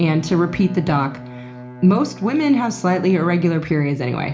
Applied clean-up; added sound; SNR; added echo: none; Bowed string instrument; 17 dB; reverberation time 0.4 s.